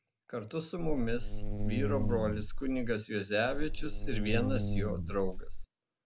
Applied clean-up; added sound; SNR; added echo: none; Buzz; -3 dB; none.